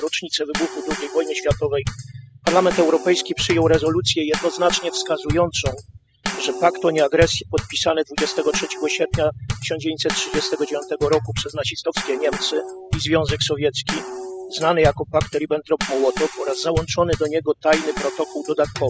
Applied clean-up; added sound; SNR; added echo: classical method spectral subtraction.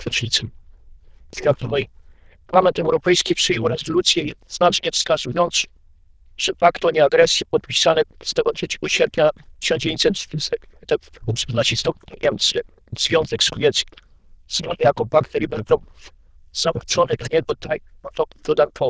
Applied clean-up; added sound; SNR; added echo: neural diffusion model UNIVERSE++.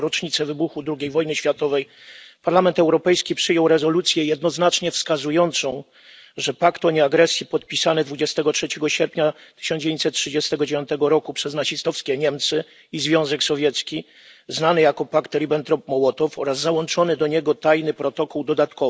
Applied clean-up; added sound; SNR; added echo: none; none; none; none.